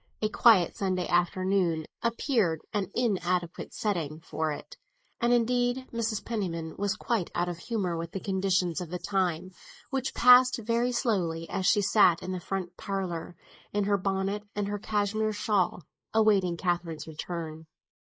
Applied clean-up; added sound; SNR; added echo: neural mask model Resemble Enhance denoiser.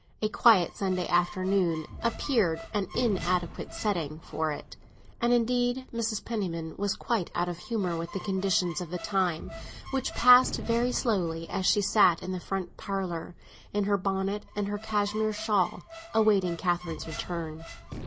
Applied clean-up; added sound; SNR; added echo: none; Gunshot, gunfire + Squeak; 15 dB; none.